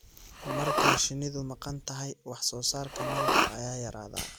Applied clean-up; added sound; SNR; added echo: none; Respiratory sounds; -4 dB; none.